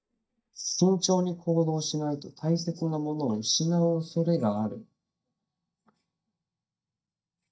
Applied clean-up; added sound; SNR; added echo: neural mask model DeepFilterNet 3.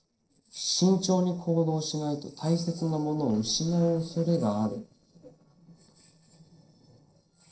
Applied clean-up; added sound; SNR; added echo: neural separator model SepFormer DNS4.